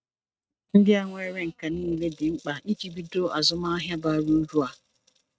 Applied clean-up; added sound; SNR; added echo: neural mask model RNNoise.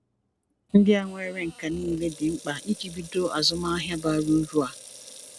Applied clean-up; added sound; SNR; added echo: none; Sink (filling or washing) / Water tap, faucet; 19 dB; none.